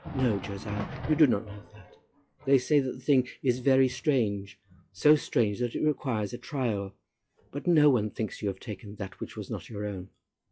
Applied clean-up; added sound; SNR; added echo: classical method log-MMSE.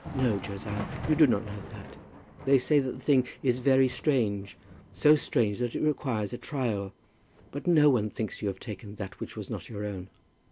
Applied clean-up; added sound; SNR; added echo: none; Thunder; 16 dB; none.